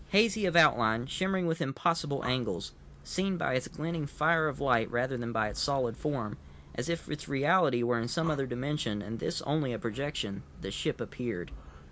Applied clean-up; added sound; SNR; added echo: none; Breathing; 18 dB; none.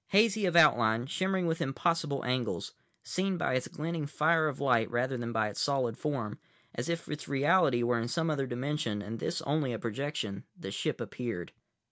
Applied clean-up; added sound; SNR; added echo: none; none; none; none.